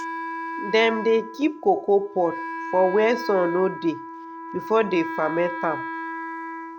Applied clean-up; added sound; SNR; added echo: none; Wind instrument, woodwind instrument; 9 dB; none.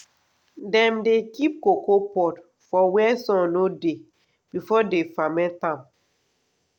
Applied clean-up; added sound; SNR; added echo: none; none; none; none.